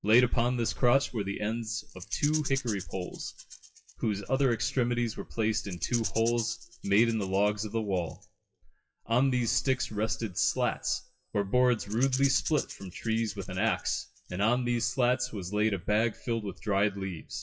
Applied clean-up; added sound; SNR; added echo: classical method WPE with log-MMSE.